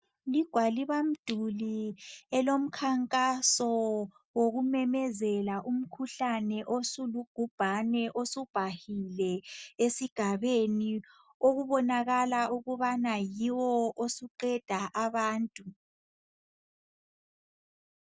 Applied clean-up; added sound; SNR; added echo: none; none; none; none.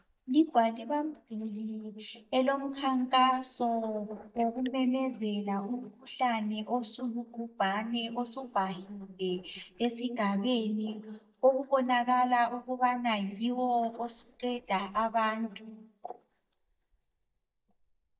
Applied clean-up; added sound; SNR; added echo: neural mask model DeepFilterNet 3.